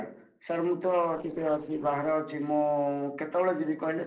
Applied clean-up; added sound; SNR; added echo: neural separator model SepFormer DNS4.